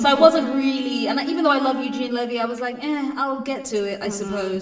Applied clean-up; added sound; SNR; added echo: none; Electric guitar; 7 dB; reverberation time 1.0 s.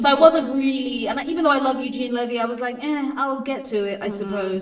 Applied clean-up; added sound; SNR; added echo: neural separator model SepFormer DNS4.